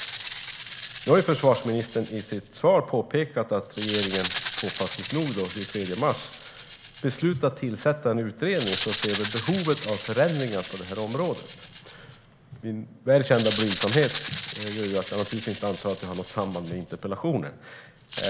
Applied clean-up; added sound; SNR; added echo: none; Rattle (instrument); -1 dB; none.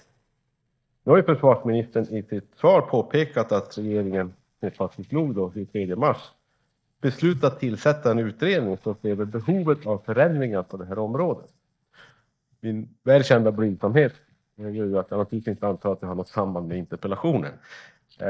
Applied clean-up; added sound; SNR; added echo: neural mask model DeepFilterNet 3.